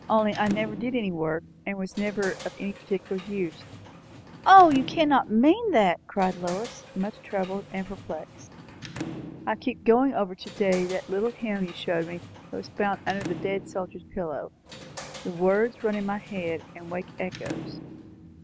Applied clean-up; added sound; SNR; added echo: none; Sliding door / Slam; 15 dB; none.